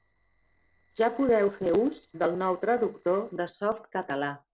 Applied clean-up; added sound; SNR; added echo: neural separator model SepFormer DNS4.